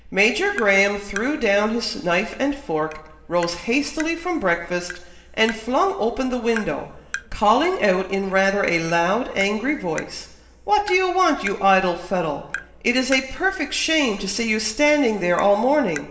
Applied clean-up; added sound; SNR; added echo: none; Tap; 19 dB; reverberation time 1.8 s.